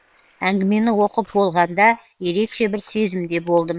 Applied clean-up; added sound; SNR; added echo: neural separator model SepFormer WHAM!.